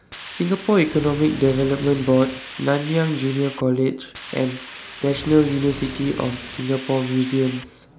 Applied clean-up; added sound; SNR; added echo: none; Accelerating, revving, vroom + Hiss; 14 dB; none.